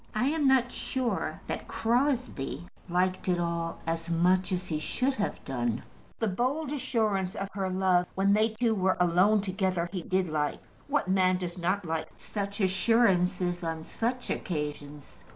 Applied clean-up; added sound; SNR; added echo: none; none; none; none.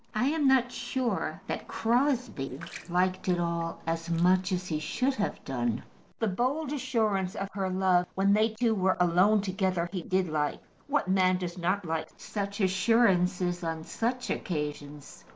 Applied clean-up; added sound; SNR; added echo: neural separator model SepFormer DNS4.